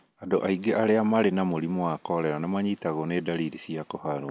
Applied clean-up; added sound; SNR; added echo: none; none; none; none.